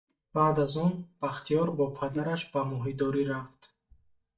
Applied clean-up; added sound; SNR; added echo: neural mask model DeepFilterNet 3.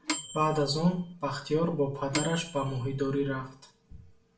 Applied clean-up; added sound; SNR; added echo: none; Microwave oven / Bell; 8 dB; reverberation time 0.4 s.